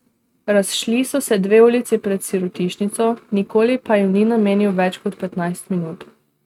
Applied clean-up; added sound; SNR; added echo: neural mask model RNNoise.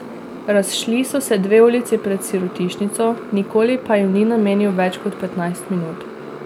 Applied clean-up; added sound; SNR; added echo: none; Motorcycle; 14 dB; none.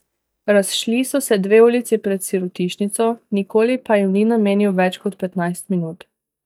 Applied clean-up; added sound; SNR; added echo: neural mask model DeepFilterNet 3.